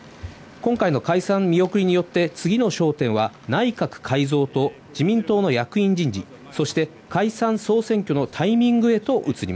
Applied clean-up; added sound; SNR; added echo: none; none; none; none.